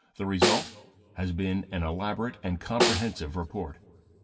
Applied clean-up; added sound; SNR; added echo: none; Snare drum; -2 dB; reverberation time 2.0 s.